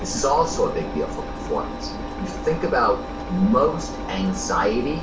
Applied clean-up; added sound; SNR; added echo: none; Engine; 7 dB; reverberation time 0.3 s.